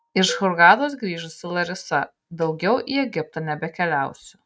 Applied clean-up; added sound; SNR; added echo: neural mask model RNNoise.